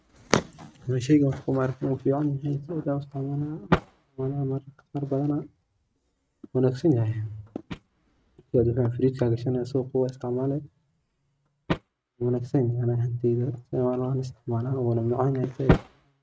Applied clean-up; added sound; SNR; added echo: neural mask model RNNoise.